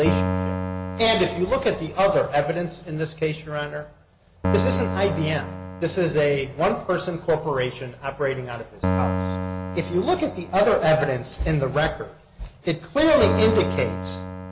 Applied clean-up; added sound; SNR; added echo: none; Keyboard (musical); 6 dB; none.